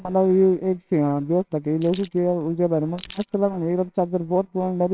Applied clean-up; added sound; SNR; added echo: neural separator model SepFormer WHAMR!.